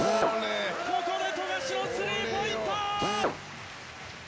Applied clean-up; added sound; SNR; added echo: none; Drill; 7 dB; none.